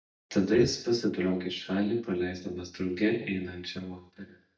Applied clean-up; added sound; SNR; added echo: neural mask model DeepFilterNet 3.